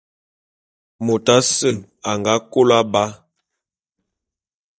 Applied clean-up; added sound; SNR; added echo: neural mask model DeepFilterNet 3.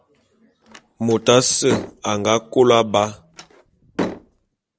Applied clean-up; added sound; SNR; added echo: none; Slam; 12 dB; none.